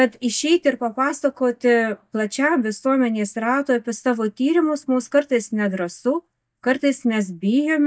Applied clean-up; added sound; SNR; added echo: neural mask model DeepFilterNet 3.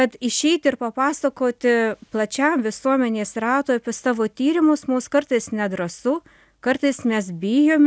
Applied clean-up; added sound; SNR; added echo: none; none; none; none.